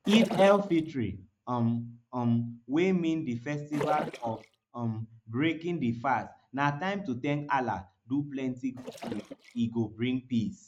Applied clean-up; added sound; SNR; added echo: neural mask model RNNoise.